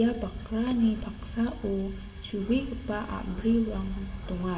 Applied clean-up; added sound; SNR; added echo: none; Breathing; 18 dB; reverberation time 1.0 s.